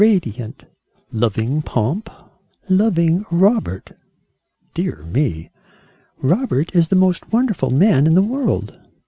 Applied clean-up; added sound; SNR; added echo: none; none; none; none.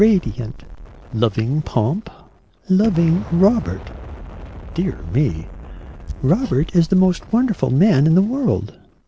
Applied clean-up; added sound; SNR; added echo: none; Explosion + Hammer; 15 dB; none.